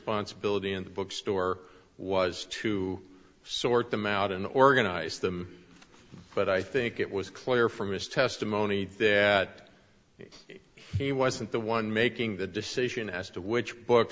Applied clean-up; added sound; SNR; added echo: none; none; none; none.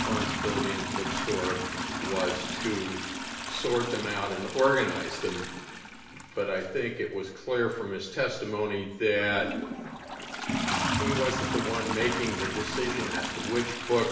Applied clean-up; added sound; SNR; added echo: none; Toilet flush; 3 dB; reverberation time 0.9 s.